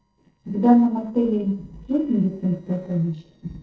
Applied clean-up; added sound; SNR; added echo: neural separator model SepFormer DNS4.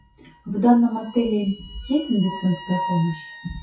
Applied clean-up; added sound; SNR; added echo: classical method WPE with log-MMSE.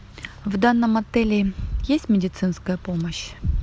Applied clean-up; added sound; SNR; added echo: none; none; none; none.